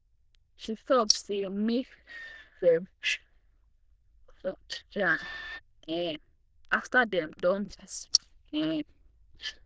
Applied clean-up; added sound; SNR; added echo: neural diffusion model UNIVERSE++.